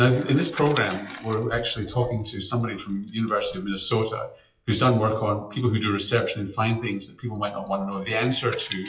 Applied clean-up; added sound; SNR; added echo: classical method WPE with log-MMSE.